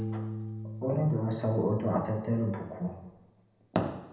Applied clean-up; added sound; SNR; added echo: none; Piano; 10 dB; reverberation time 0.8 s.